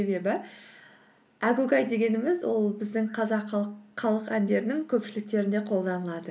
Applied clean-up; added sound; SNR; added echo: none; none; none; none.